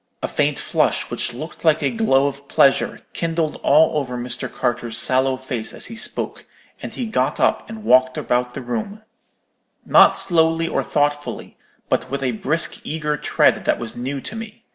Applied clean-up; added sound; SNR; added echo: none; none; none; none.